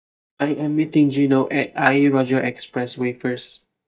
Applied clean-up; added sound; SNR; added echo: neural mask model DeepFilterNet 3.